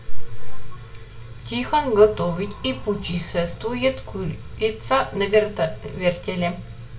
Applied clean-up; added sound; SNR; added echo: none; none; none; reverberation time 0.7 s.